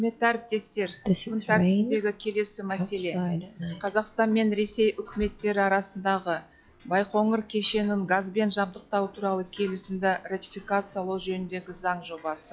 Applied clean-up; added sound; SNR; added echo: classical method log-MMSE.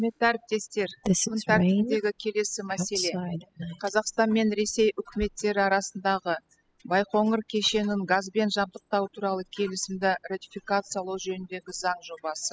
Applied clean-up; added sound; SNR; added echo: classical method spectral subtraction.